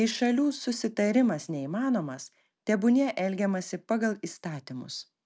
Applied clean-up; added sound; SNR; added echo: none; none; none; none.